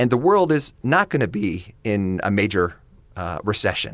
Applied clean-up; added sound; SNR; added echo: none; none; none; none.